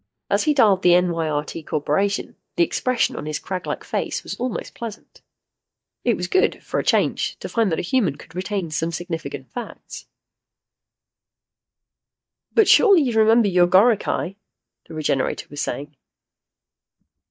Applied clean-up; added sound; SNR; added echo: neural mask model DeepFilterNet 3.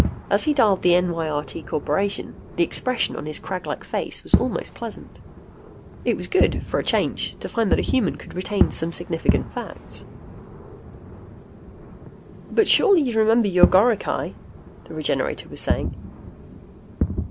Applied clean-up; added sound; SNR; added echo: none; Fireworks; 5 dB; none.